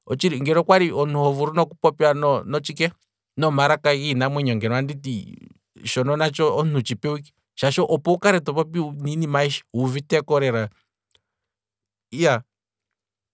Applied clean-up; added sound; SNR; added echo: none; none; none; none.